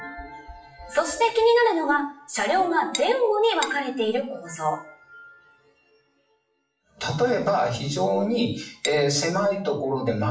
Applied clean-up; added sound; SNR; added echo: classical method WPE with log-MMSE.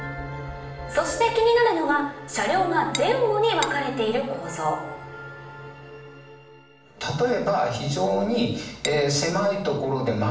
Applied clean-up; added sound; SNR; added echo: none; Cutlery, silverware / Dishes, pots, and pans; 12 dB; reverberation time 0.6 s.